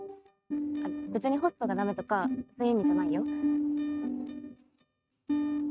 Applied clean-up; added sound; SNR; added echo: neural mask model RNNoise.